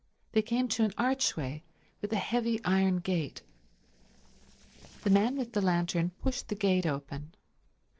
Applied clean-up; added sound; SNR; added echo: neural separator model SepFormer DNS4.